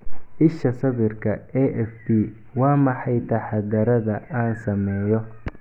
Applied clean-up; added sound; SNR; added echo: none; none; none; none.